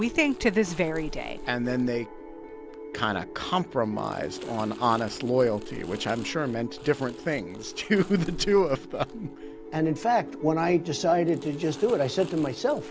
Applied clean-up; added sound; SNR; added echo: none; Crumpling, crinkling; 18 dB; none.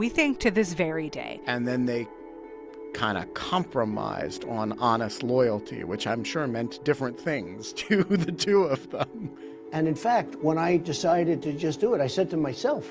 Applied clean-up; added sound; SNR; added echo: none; none; none; none.